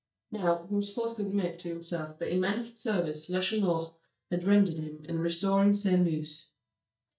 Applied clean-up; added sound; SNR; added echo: neural mask model DeepFilterNet 3.